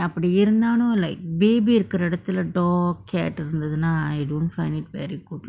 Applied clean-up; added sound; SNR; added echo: none; none; none; none.